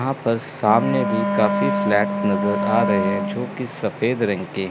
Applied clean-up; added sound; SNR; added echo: none; Wind instrument, woodwind instrument; 1 dB; none.